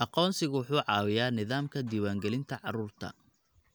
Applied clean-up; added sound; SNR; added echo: none; none; none; none.